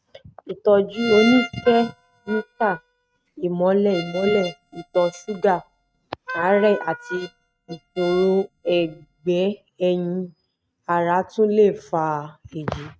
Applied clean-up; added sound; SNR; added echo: neural mask model RNNoise.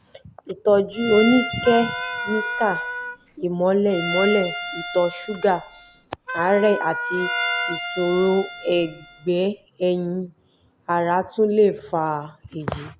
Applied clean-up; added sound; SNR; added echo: none; Wind instrument, woodwind instrument + Bowed string instrument; 7 dB; none.